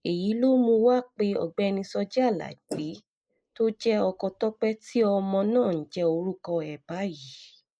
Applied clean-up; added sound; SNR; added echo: neural mask model Resemble Enhance denoiser.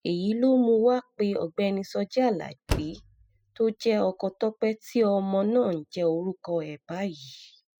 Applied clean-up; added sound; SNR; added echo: classical method spectral subtraction.